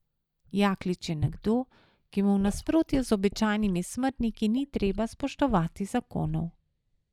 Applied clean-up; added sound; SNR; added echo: neural mask model DeepFilterNet 3.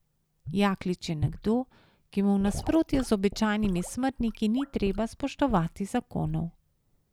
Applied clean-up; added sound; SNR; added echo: none; Sink (filling or washing) / Gurgling / Liquid; 12 dB; none.